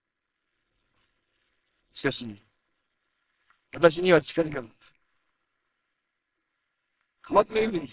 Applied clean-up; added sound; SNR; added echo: neural separator model SepFormer WHAMR!.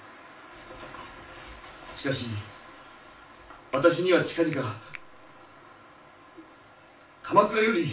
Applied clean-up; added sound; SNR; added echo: none; Finger snapping; 18 dB; reverberation time 0.4 s.